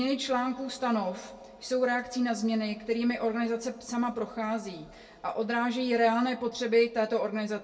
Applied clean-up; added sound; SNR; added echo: none; none; none; reverberation time 0.1 s.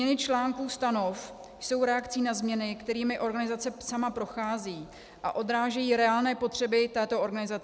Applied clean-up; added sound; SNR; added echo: none; none; none; none.